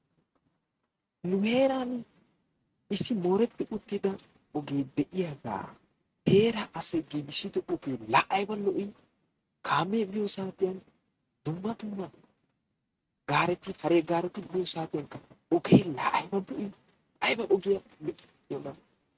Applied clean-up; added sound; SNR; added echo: neural mask model RNNoise.